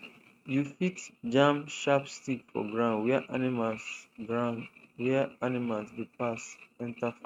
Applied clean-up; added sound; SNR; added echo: neural mask model RNNoise.